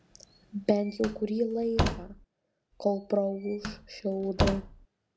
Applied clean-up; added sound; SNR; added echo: none; Slam; 4 dB; none.